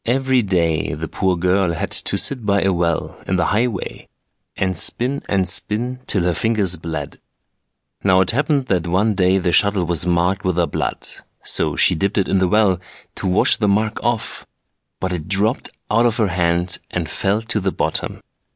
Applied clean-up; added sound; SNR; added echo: none; none; none; none.